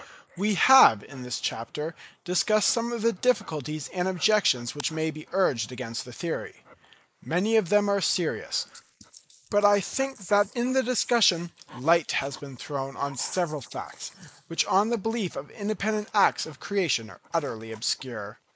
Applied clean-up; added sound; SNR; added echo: neural mask model Resemble Enhance denoiser.